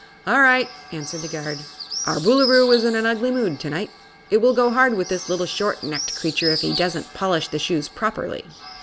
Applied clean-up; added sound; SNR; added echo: none; Bird; 11 dB; none.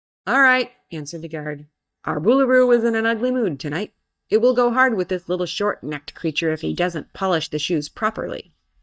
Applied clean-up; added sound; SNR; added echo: neural mask model DeepFilterNet 3.